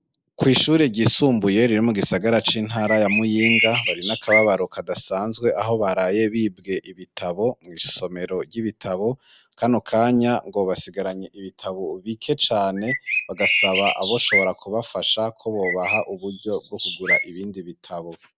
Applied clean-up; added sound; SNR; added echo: neural mask model Resemble Enhance denoiser.